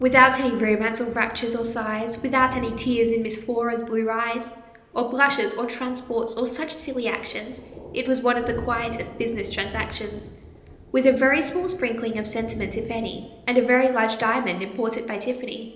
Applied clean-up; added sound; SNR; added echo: none; Thunder; 18 dB; reverberation time 1.0 s.